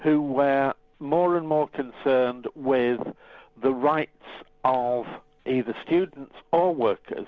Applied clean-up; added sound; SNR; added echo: none; none; none; none.